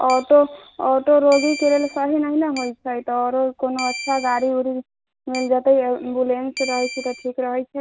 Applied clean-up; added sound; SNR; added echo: none; Keyboard (musical); 14 dB; none.